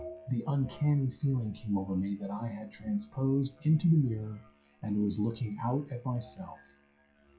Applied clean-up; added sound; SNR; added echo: classical method WPE with log-MMSE.